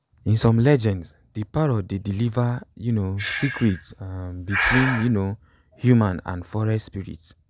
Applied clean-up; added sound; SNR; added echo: none; Breathing; 10 dB; none.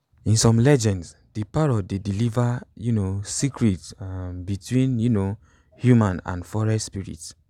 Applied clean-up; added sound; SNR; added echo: none; none; none; none.